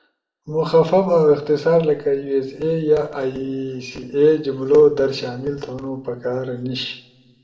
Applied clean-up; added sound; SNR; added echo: none; none; none; reverberation time 0.8 s.